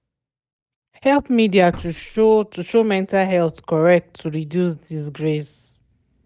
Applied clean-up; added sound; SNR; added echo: neural mask model DeepFilterNet 3.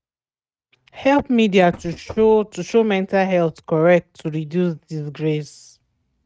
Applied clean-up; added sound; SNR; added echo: neural mask model RNNoise.